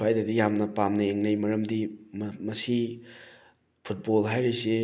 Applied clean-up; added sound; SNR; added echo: none; none; none; none.